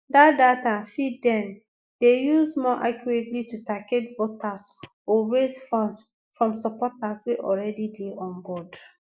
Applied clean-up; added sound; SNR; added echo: neural mask model Resemble Enhance denoiser.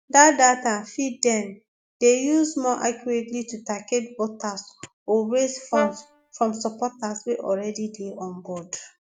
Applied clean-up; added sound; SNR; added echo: none; Brass instrument; 8 dB; none.